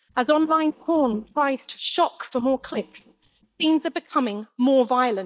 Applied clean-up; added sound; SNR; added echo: neural mask model DeepFilterNet 3.